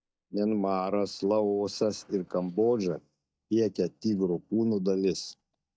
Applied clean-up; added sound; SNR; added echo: neural mask model DeepFilterNet 3.